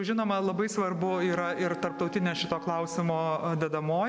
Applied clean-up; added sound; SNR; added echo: none; Wind instrument, woodwind instrument; 15 dB; none.